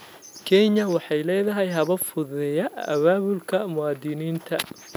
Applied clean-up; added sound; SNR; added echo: none; none; none; none.